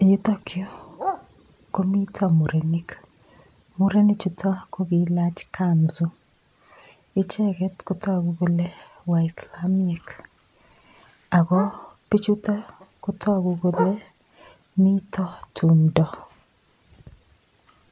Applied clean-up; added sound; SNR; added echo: none; Bark; 17 dB; none.